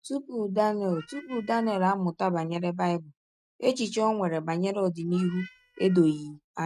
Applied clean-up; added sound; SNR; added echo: neural mask model RNNoise.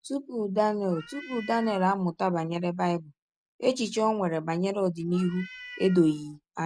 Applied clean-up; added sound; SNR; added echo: none; Meow; 18 dB; none.